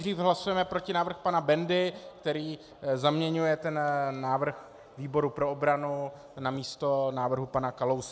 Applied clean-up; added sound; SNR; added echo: none; none; none; none.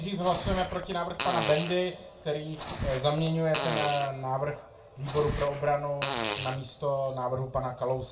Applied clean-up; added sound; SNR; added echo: none; Fart; 5 dB; reverberation time 0.2 s.